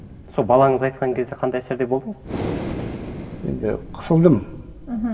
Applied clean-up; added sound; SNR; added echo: none; Breathing; 12 dB; reverberation time 1.4 s.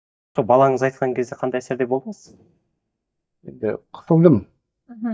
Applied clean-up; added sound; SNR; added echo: neural mask model DeepFilterNet 3.